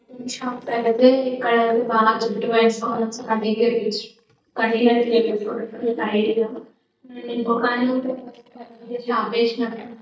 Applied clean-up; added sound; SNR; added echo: neural mask model DeepFilterNet 3.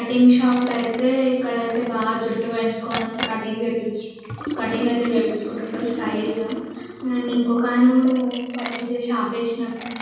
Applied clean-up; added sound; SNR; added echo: none; Liquid; 12 dB; reverberation time 1.3 s.